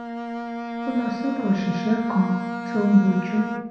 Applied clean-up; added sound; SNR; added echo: none; Bowed string instrument; 7 dB; reverberation time 0.9 s.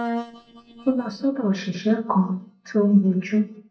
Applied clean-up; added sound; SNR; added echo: neural mask model DeepFilterNet 3.